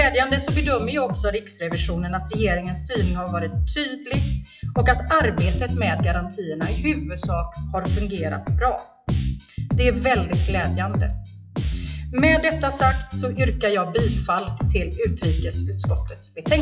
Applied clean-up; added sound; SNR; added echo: classical method WPE with log-MMSE.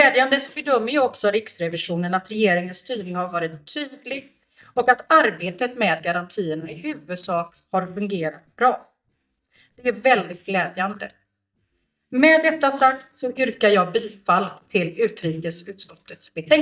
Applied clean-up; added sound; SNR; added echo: neural mask model DeepFilterNet 3.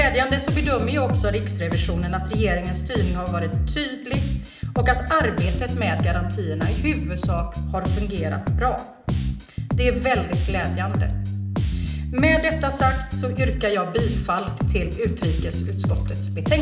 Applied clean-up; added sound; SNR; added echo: none; Bass guitar; -1 dB; reverberation time 1.7 s.